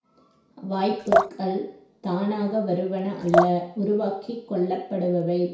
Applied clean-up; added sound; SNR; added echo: none; Drip; 2 dB; reverberation time 0.6 s.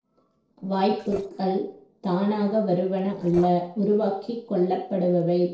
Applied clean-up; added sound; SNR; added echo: neural separator model SepFormer DNS4.